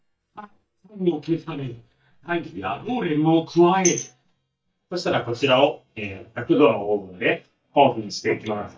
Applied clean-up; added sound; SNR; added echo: neural mask model DeepFilterNet 3.